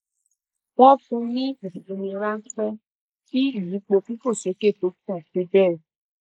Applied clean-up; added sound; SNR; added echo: neural mask model Resemble Enhance denoiser.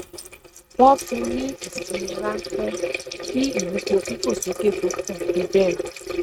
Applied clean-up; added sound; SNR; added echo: neural mask model RNNoise.